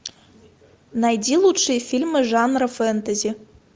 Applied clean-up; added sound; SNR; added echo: none; none; none; none.